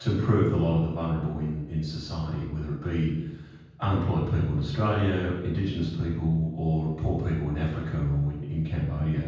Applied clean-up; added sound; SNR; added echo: none; none; none; reverberation time 1.2 s.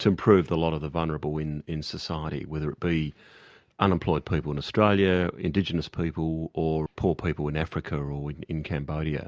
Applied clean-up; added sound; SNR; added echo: none; none; none; none.